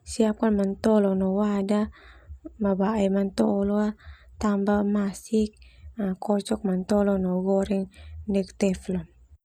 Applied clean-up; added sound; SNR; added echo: none; none; none; none.